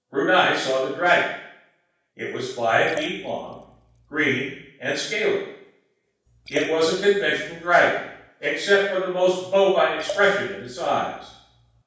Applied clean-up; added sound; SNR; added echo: none; Liquid; 17 dB; reverberation time 0.7 s.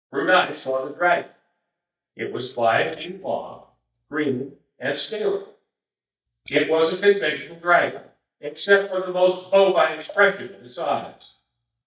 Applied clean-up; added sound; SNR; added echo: neural mask model DeepFilterNet 3.